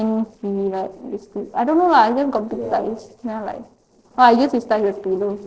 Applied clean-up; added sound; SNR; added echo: neural separator model SepFormer DNS4.